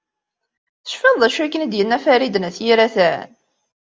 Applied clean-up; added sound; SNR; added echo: none; none; none; none.